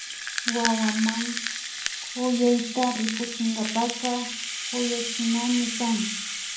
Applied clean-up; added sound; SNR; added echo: none; Rattle (instrument); 4 dB; reverberation time 0.6 s.